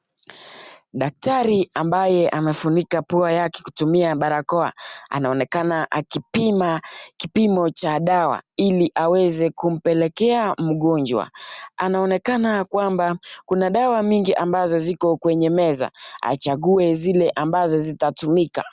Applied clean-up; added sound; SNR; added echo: none; none; none; none.